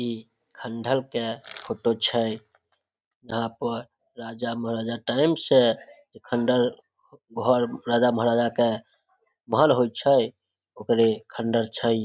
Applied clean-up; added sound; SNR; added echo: none; none; none; none.